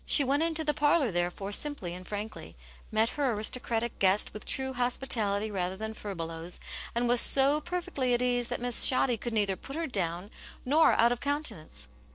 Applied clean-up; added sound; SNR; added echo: neural separator model SepFormer DNS4.